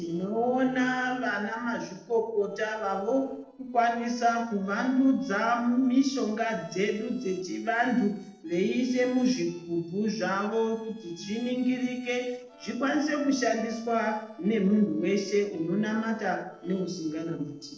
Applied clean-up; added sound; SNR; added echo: neural separator model SepFormer DNS4.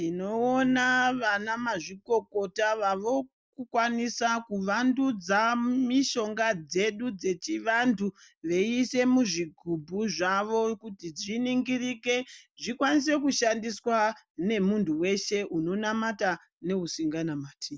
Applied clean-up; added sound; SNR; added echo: none; none; none; none.